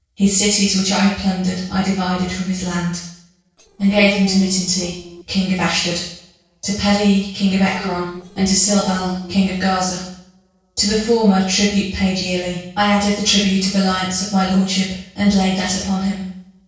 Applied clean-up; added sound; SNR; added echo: neural separator model SepFormer DNS4.